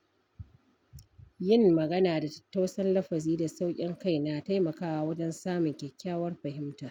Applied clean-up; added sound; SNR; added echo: none; none; none; none.